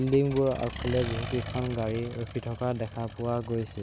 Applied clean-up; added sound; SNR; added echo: none; Accelerating, revving, vroom; 9 dB; none.